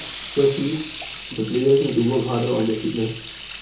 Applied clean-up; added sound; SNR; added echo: none; Sink (filling or washing) / Water tap, faucet; 3 dB; reverberation time 0.6 s.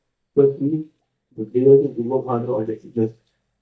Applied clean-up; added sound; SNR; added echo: neural mask model DeepFilterNet 3.